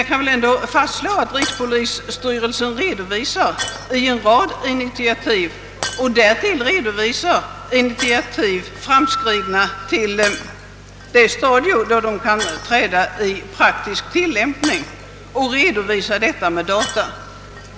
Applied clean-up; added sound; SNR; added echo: none; Shatter; 16 dB; none.